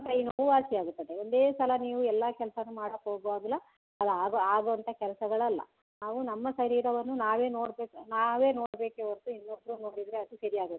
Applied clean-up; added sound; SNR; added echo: none; none; none; none.